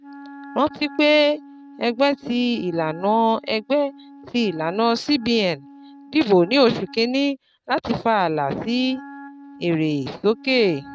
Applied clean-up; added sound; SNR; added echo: neural mask model RNNoise.